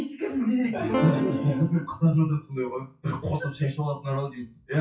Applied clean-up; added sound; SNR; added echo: classical method WPE with log-MMSE.